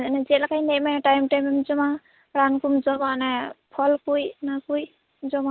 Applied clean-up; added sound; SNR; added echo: none; none; none; none.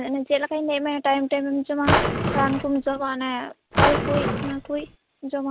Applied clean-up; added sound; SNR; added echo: none; Drawer open or close; -2 dB; none.